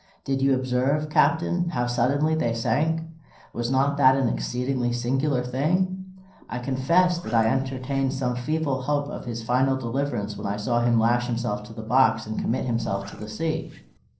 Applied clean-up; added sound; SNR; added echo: neural separator model SepFormer DNS4.